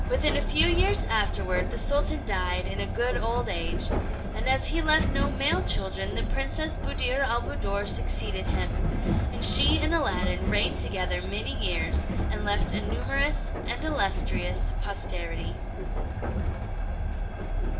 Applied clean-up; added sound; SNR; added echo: none; Train; -2 dB; reverberation time 0.4 s.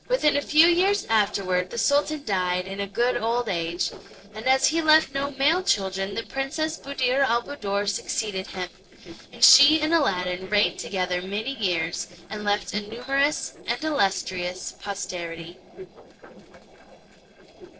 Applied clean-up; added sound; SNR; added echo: neural separator model SepFormer DNS4.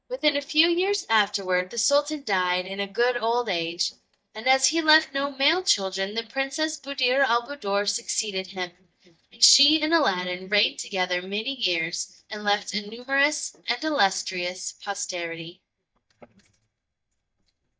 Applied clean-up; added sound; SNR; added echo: neural mask model DeepFilterNet 3.